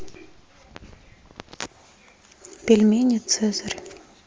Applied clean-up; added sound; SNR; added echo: none; none; none; none.